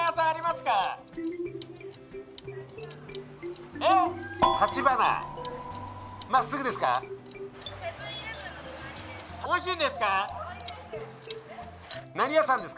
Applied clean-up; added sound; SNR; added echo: none; none; none; none.